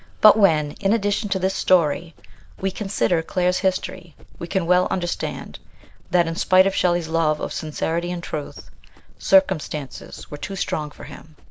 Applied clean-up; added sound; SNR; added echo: none; Run; 16 dB; none.